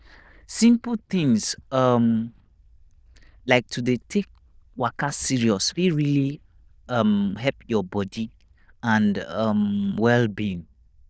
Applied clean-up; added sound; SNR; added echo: neural diffusion model UNIVERSE++.